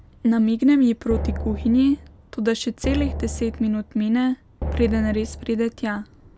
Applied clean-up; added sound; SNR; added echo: none; Drum; 8 dB; none.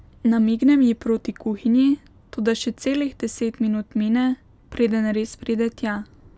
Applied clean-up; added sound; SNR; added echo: none; none; none; none.